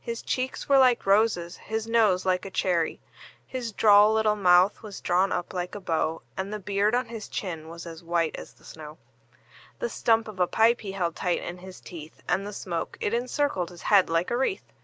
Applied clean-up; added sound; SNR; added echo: none; none; none; none.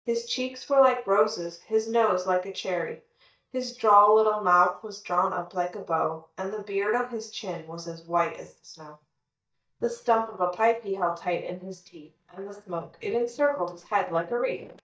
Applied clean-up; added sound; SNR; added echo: neural mask model DeepFilterNet 3.